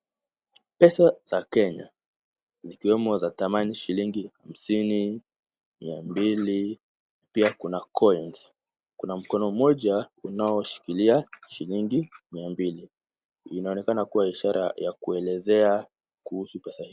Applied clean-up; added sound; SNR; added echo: none; none; none; none.